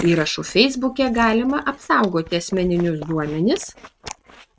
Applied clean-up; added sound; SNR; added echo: neural mask model RNNoise.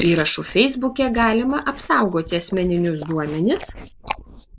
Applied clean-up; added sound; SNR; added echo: neural mask model Resemble Enhance denoiser.